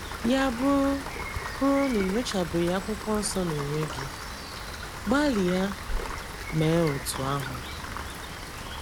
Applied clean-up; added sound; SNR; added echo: none; Rain; 7 dB; none.